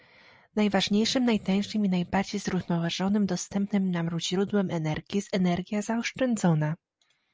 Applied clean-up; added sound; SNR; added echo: none; none; none; none.